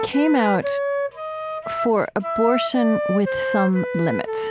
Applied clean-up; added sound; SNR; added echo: none; Wind instrument, woodwind instrument; 3 dB; none.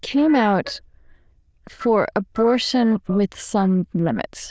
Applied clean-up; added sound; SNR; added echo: neural diffusion model UNIVERSE++.